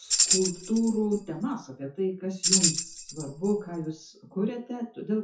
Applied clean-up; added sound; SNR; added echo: classical method WPE with log-MMSE.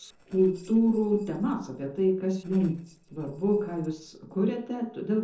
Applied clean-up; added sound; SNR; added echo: neural separator model SepFormer DNS4.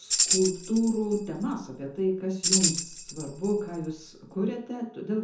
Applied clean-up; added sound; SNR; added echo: none; Tambourine; 1 dB; reverberation time 0.6 s.